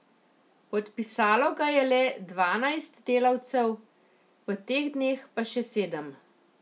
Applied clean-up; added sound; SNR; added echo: none; none; none; none.